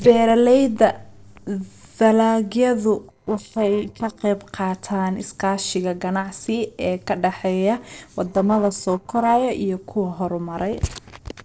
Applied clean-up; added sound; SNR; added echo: neural separator model SepFormer DNS4.